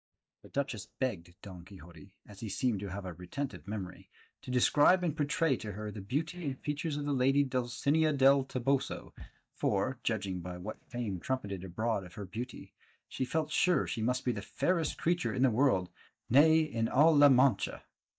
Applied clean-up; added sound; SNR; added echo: neural mask model DeepFilterNet 3.